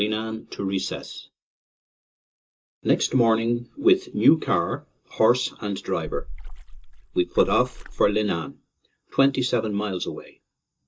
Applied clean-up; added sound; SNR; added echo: neural mask model DeepFilterNet 3.